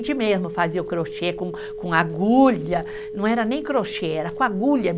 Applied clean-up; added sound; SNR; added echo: none; Telephone; 11 dB; none.